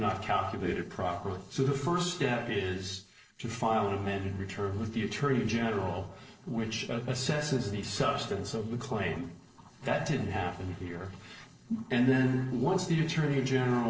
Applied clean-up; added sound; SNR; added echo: neural separator model SepFormer DNS4.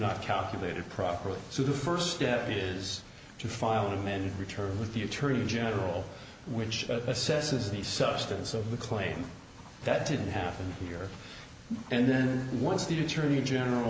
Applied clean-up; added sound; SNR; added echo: none; none; none; none.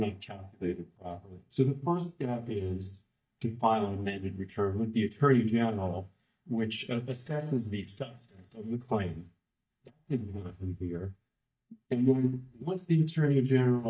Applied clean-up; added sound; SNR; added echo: neural mask model DeepFilterNet 3.